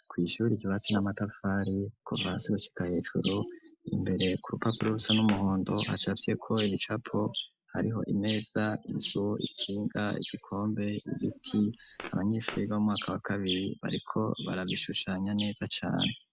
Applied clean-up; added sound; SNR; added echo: none; Walk, footsteps; 17 dB; none.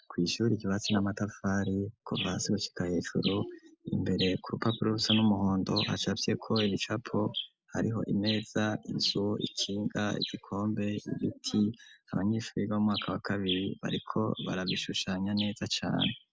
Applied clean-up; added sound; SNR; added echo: none; none; none; none.